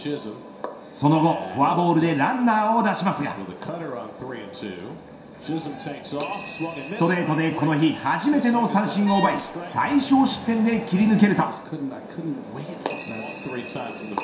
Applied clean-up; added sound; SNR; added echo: none; Wind instrument, woodwind instrument; 12 dB; reverberation time 0.7 s.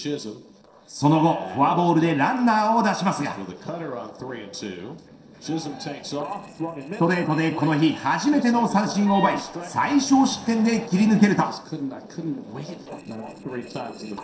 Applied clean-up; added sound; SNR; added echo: neural separator model SepFormer DNS4.